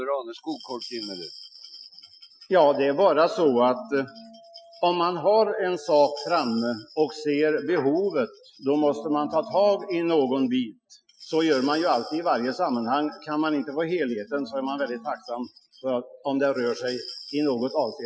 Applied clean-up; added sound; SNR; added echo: classical method Wiener filter.